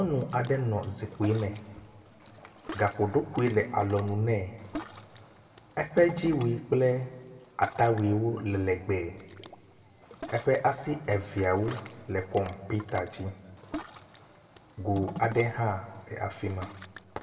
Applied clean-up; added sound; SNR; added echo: none; Ocean; 16 dB; reverberation time 1.3 s.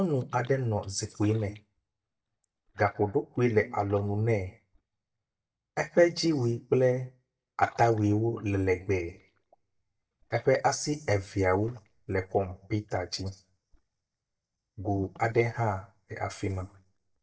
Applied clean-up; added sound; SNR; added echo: neural mask model DeepFilterNet 3.